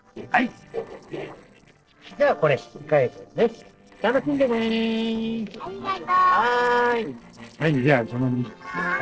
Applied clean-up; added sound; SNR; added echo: neural separator model SepFormer DNS4.